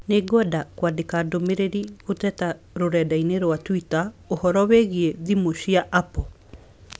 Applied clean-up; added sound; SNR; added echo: none; none; none; none.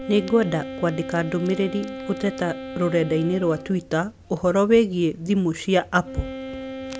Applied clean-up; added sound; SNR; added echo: none; Wind instrument, woodwind instrument; 12 dB; none.